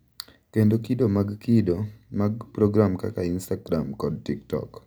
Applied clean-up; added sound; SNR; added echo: none; none; none; none.